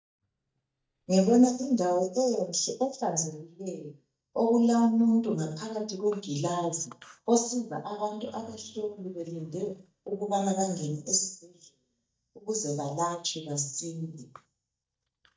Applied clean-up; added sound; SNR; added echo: neural mask model DeepFilterNet 3.